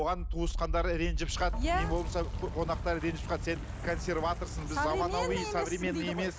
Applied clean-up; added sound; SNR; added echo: none; Wind; 3 dB; none.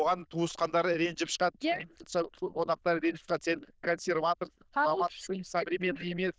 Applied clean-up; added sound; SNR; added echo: neural diffusion model UNIVERSE++.